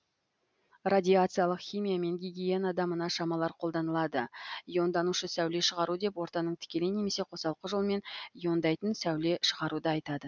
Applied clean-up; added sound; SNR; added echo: none; none; none; none.